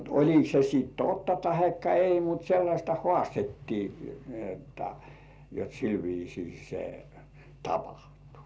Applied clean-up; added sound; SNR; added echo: none; none; none; none.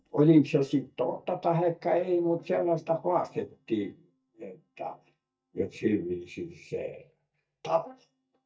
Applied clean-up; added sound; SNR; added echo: neural mask model DeepFilterNet 3.